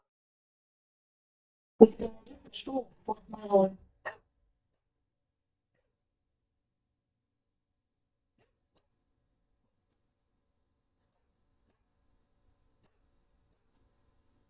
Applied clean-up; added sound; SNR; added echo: neural mask model DeepFilterNet 3.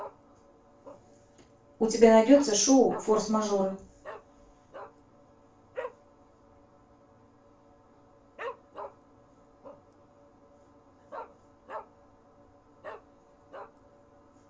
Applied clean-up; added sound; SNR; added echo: none; Dog; 18 dB; reverberation time 0.3 s.